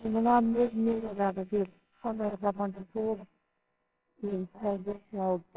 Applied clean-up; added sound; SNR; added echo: neural separator model SepFormer WHAMR!.